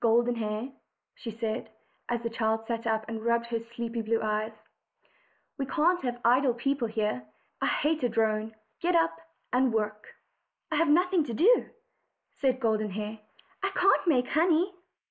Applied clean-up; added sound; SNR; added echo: neural mask model Resemble Enhance denoiser.